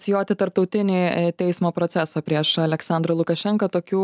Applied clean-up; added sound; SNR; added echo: none; none; none; none.